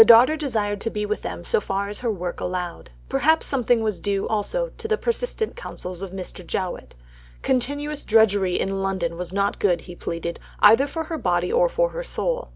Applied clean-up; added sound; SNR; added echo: none; none; none; none.